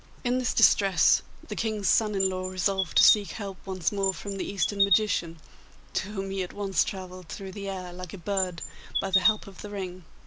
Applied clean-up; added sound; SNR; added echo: none; Chirp, tweet; 1 dB; none.